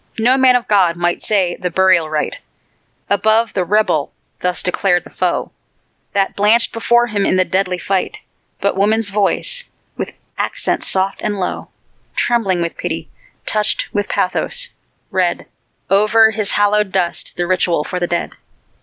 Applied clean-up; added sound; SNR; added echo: none; none; none; none.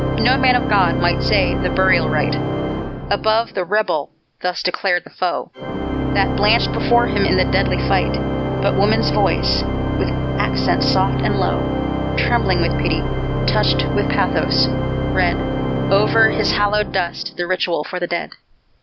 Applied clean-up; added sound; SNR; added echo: none; Organ; 0 dB; none.